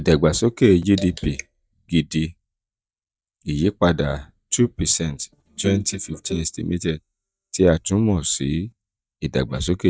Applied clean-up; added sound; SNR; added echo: neural mask model DeepFilterNet 3.